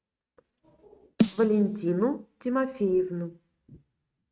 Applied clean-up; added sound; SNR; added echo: neural mask model RNNoise.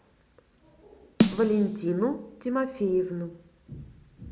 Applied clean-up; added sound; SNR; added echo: none; Snare drum; 1 dB; none.